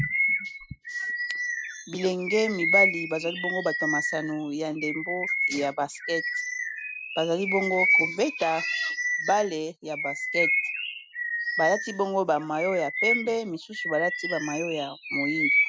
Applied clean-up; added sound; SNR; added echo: none; Bird vocalization, bird call, bird song; 0 dB; none.